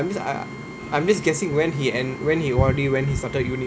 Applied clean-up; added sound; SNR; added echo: none; Wind instrument, woodwind instrument; 20 dB; none.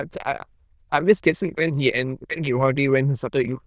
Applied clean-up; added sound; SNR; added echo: neural diffusion model UNIVERSE++.